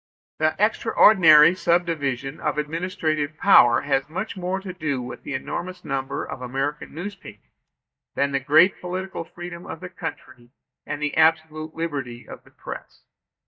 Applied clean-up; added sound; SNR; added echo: neural mask model DeepFilterNet 3.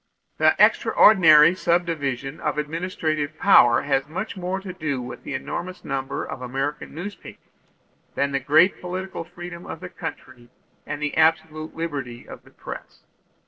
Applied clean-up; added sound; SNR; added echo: neural separator model SepFormer DNS4.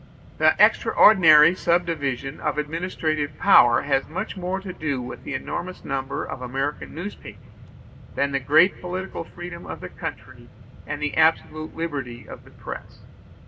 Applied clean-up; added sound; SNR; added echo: none; Mechanisms; 19 dB; reverberation time 0.2 s.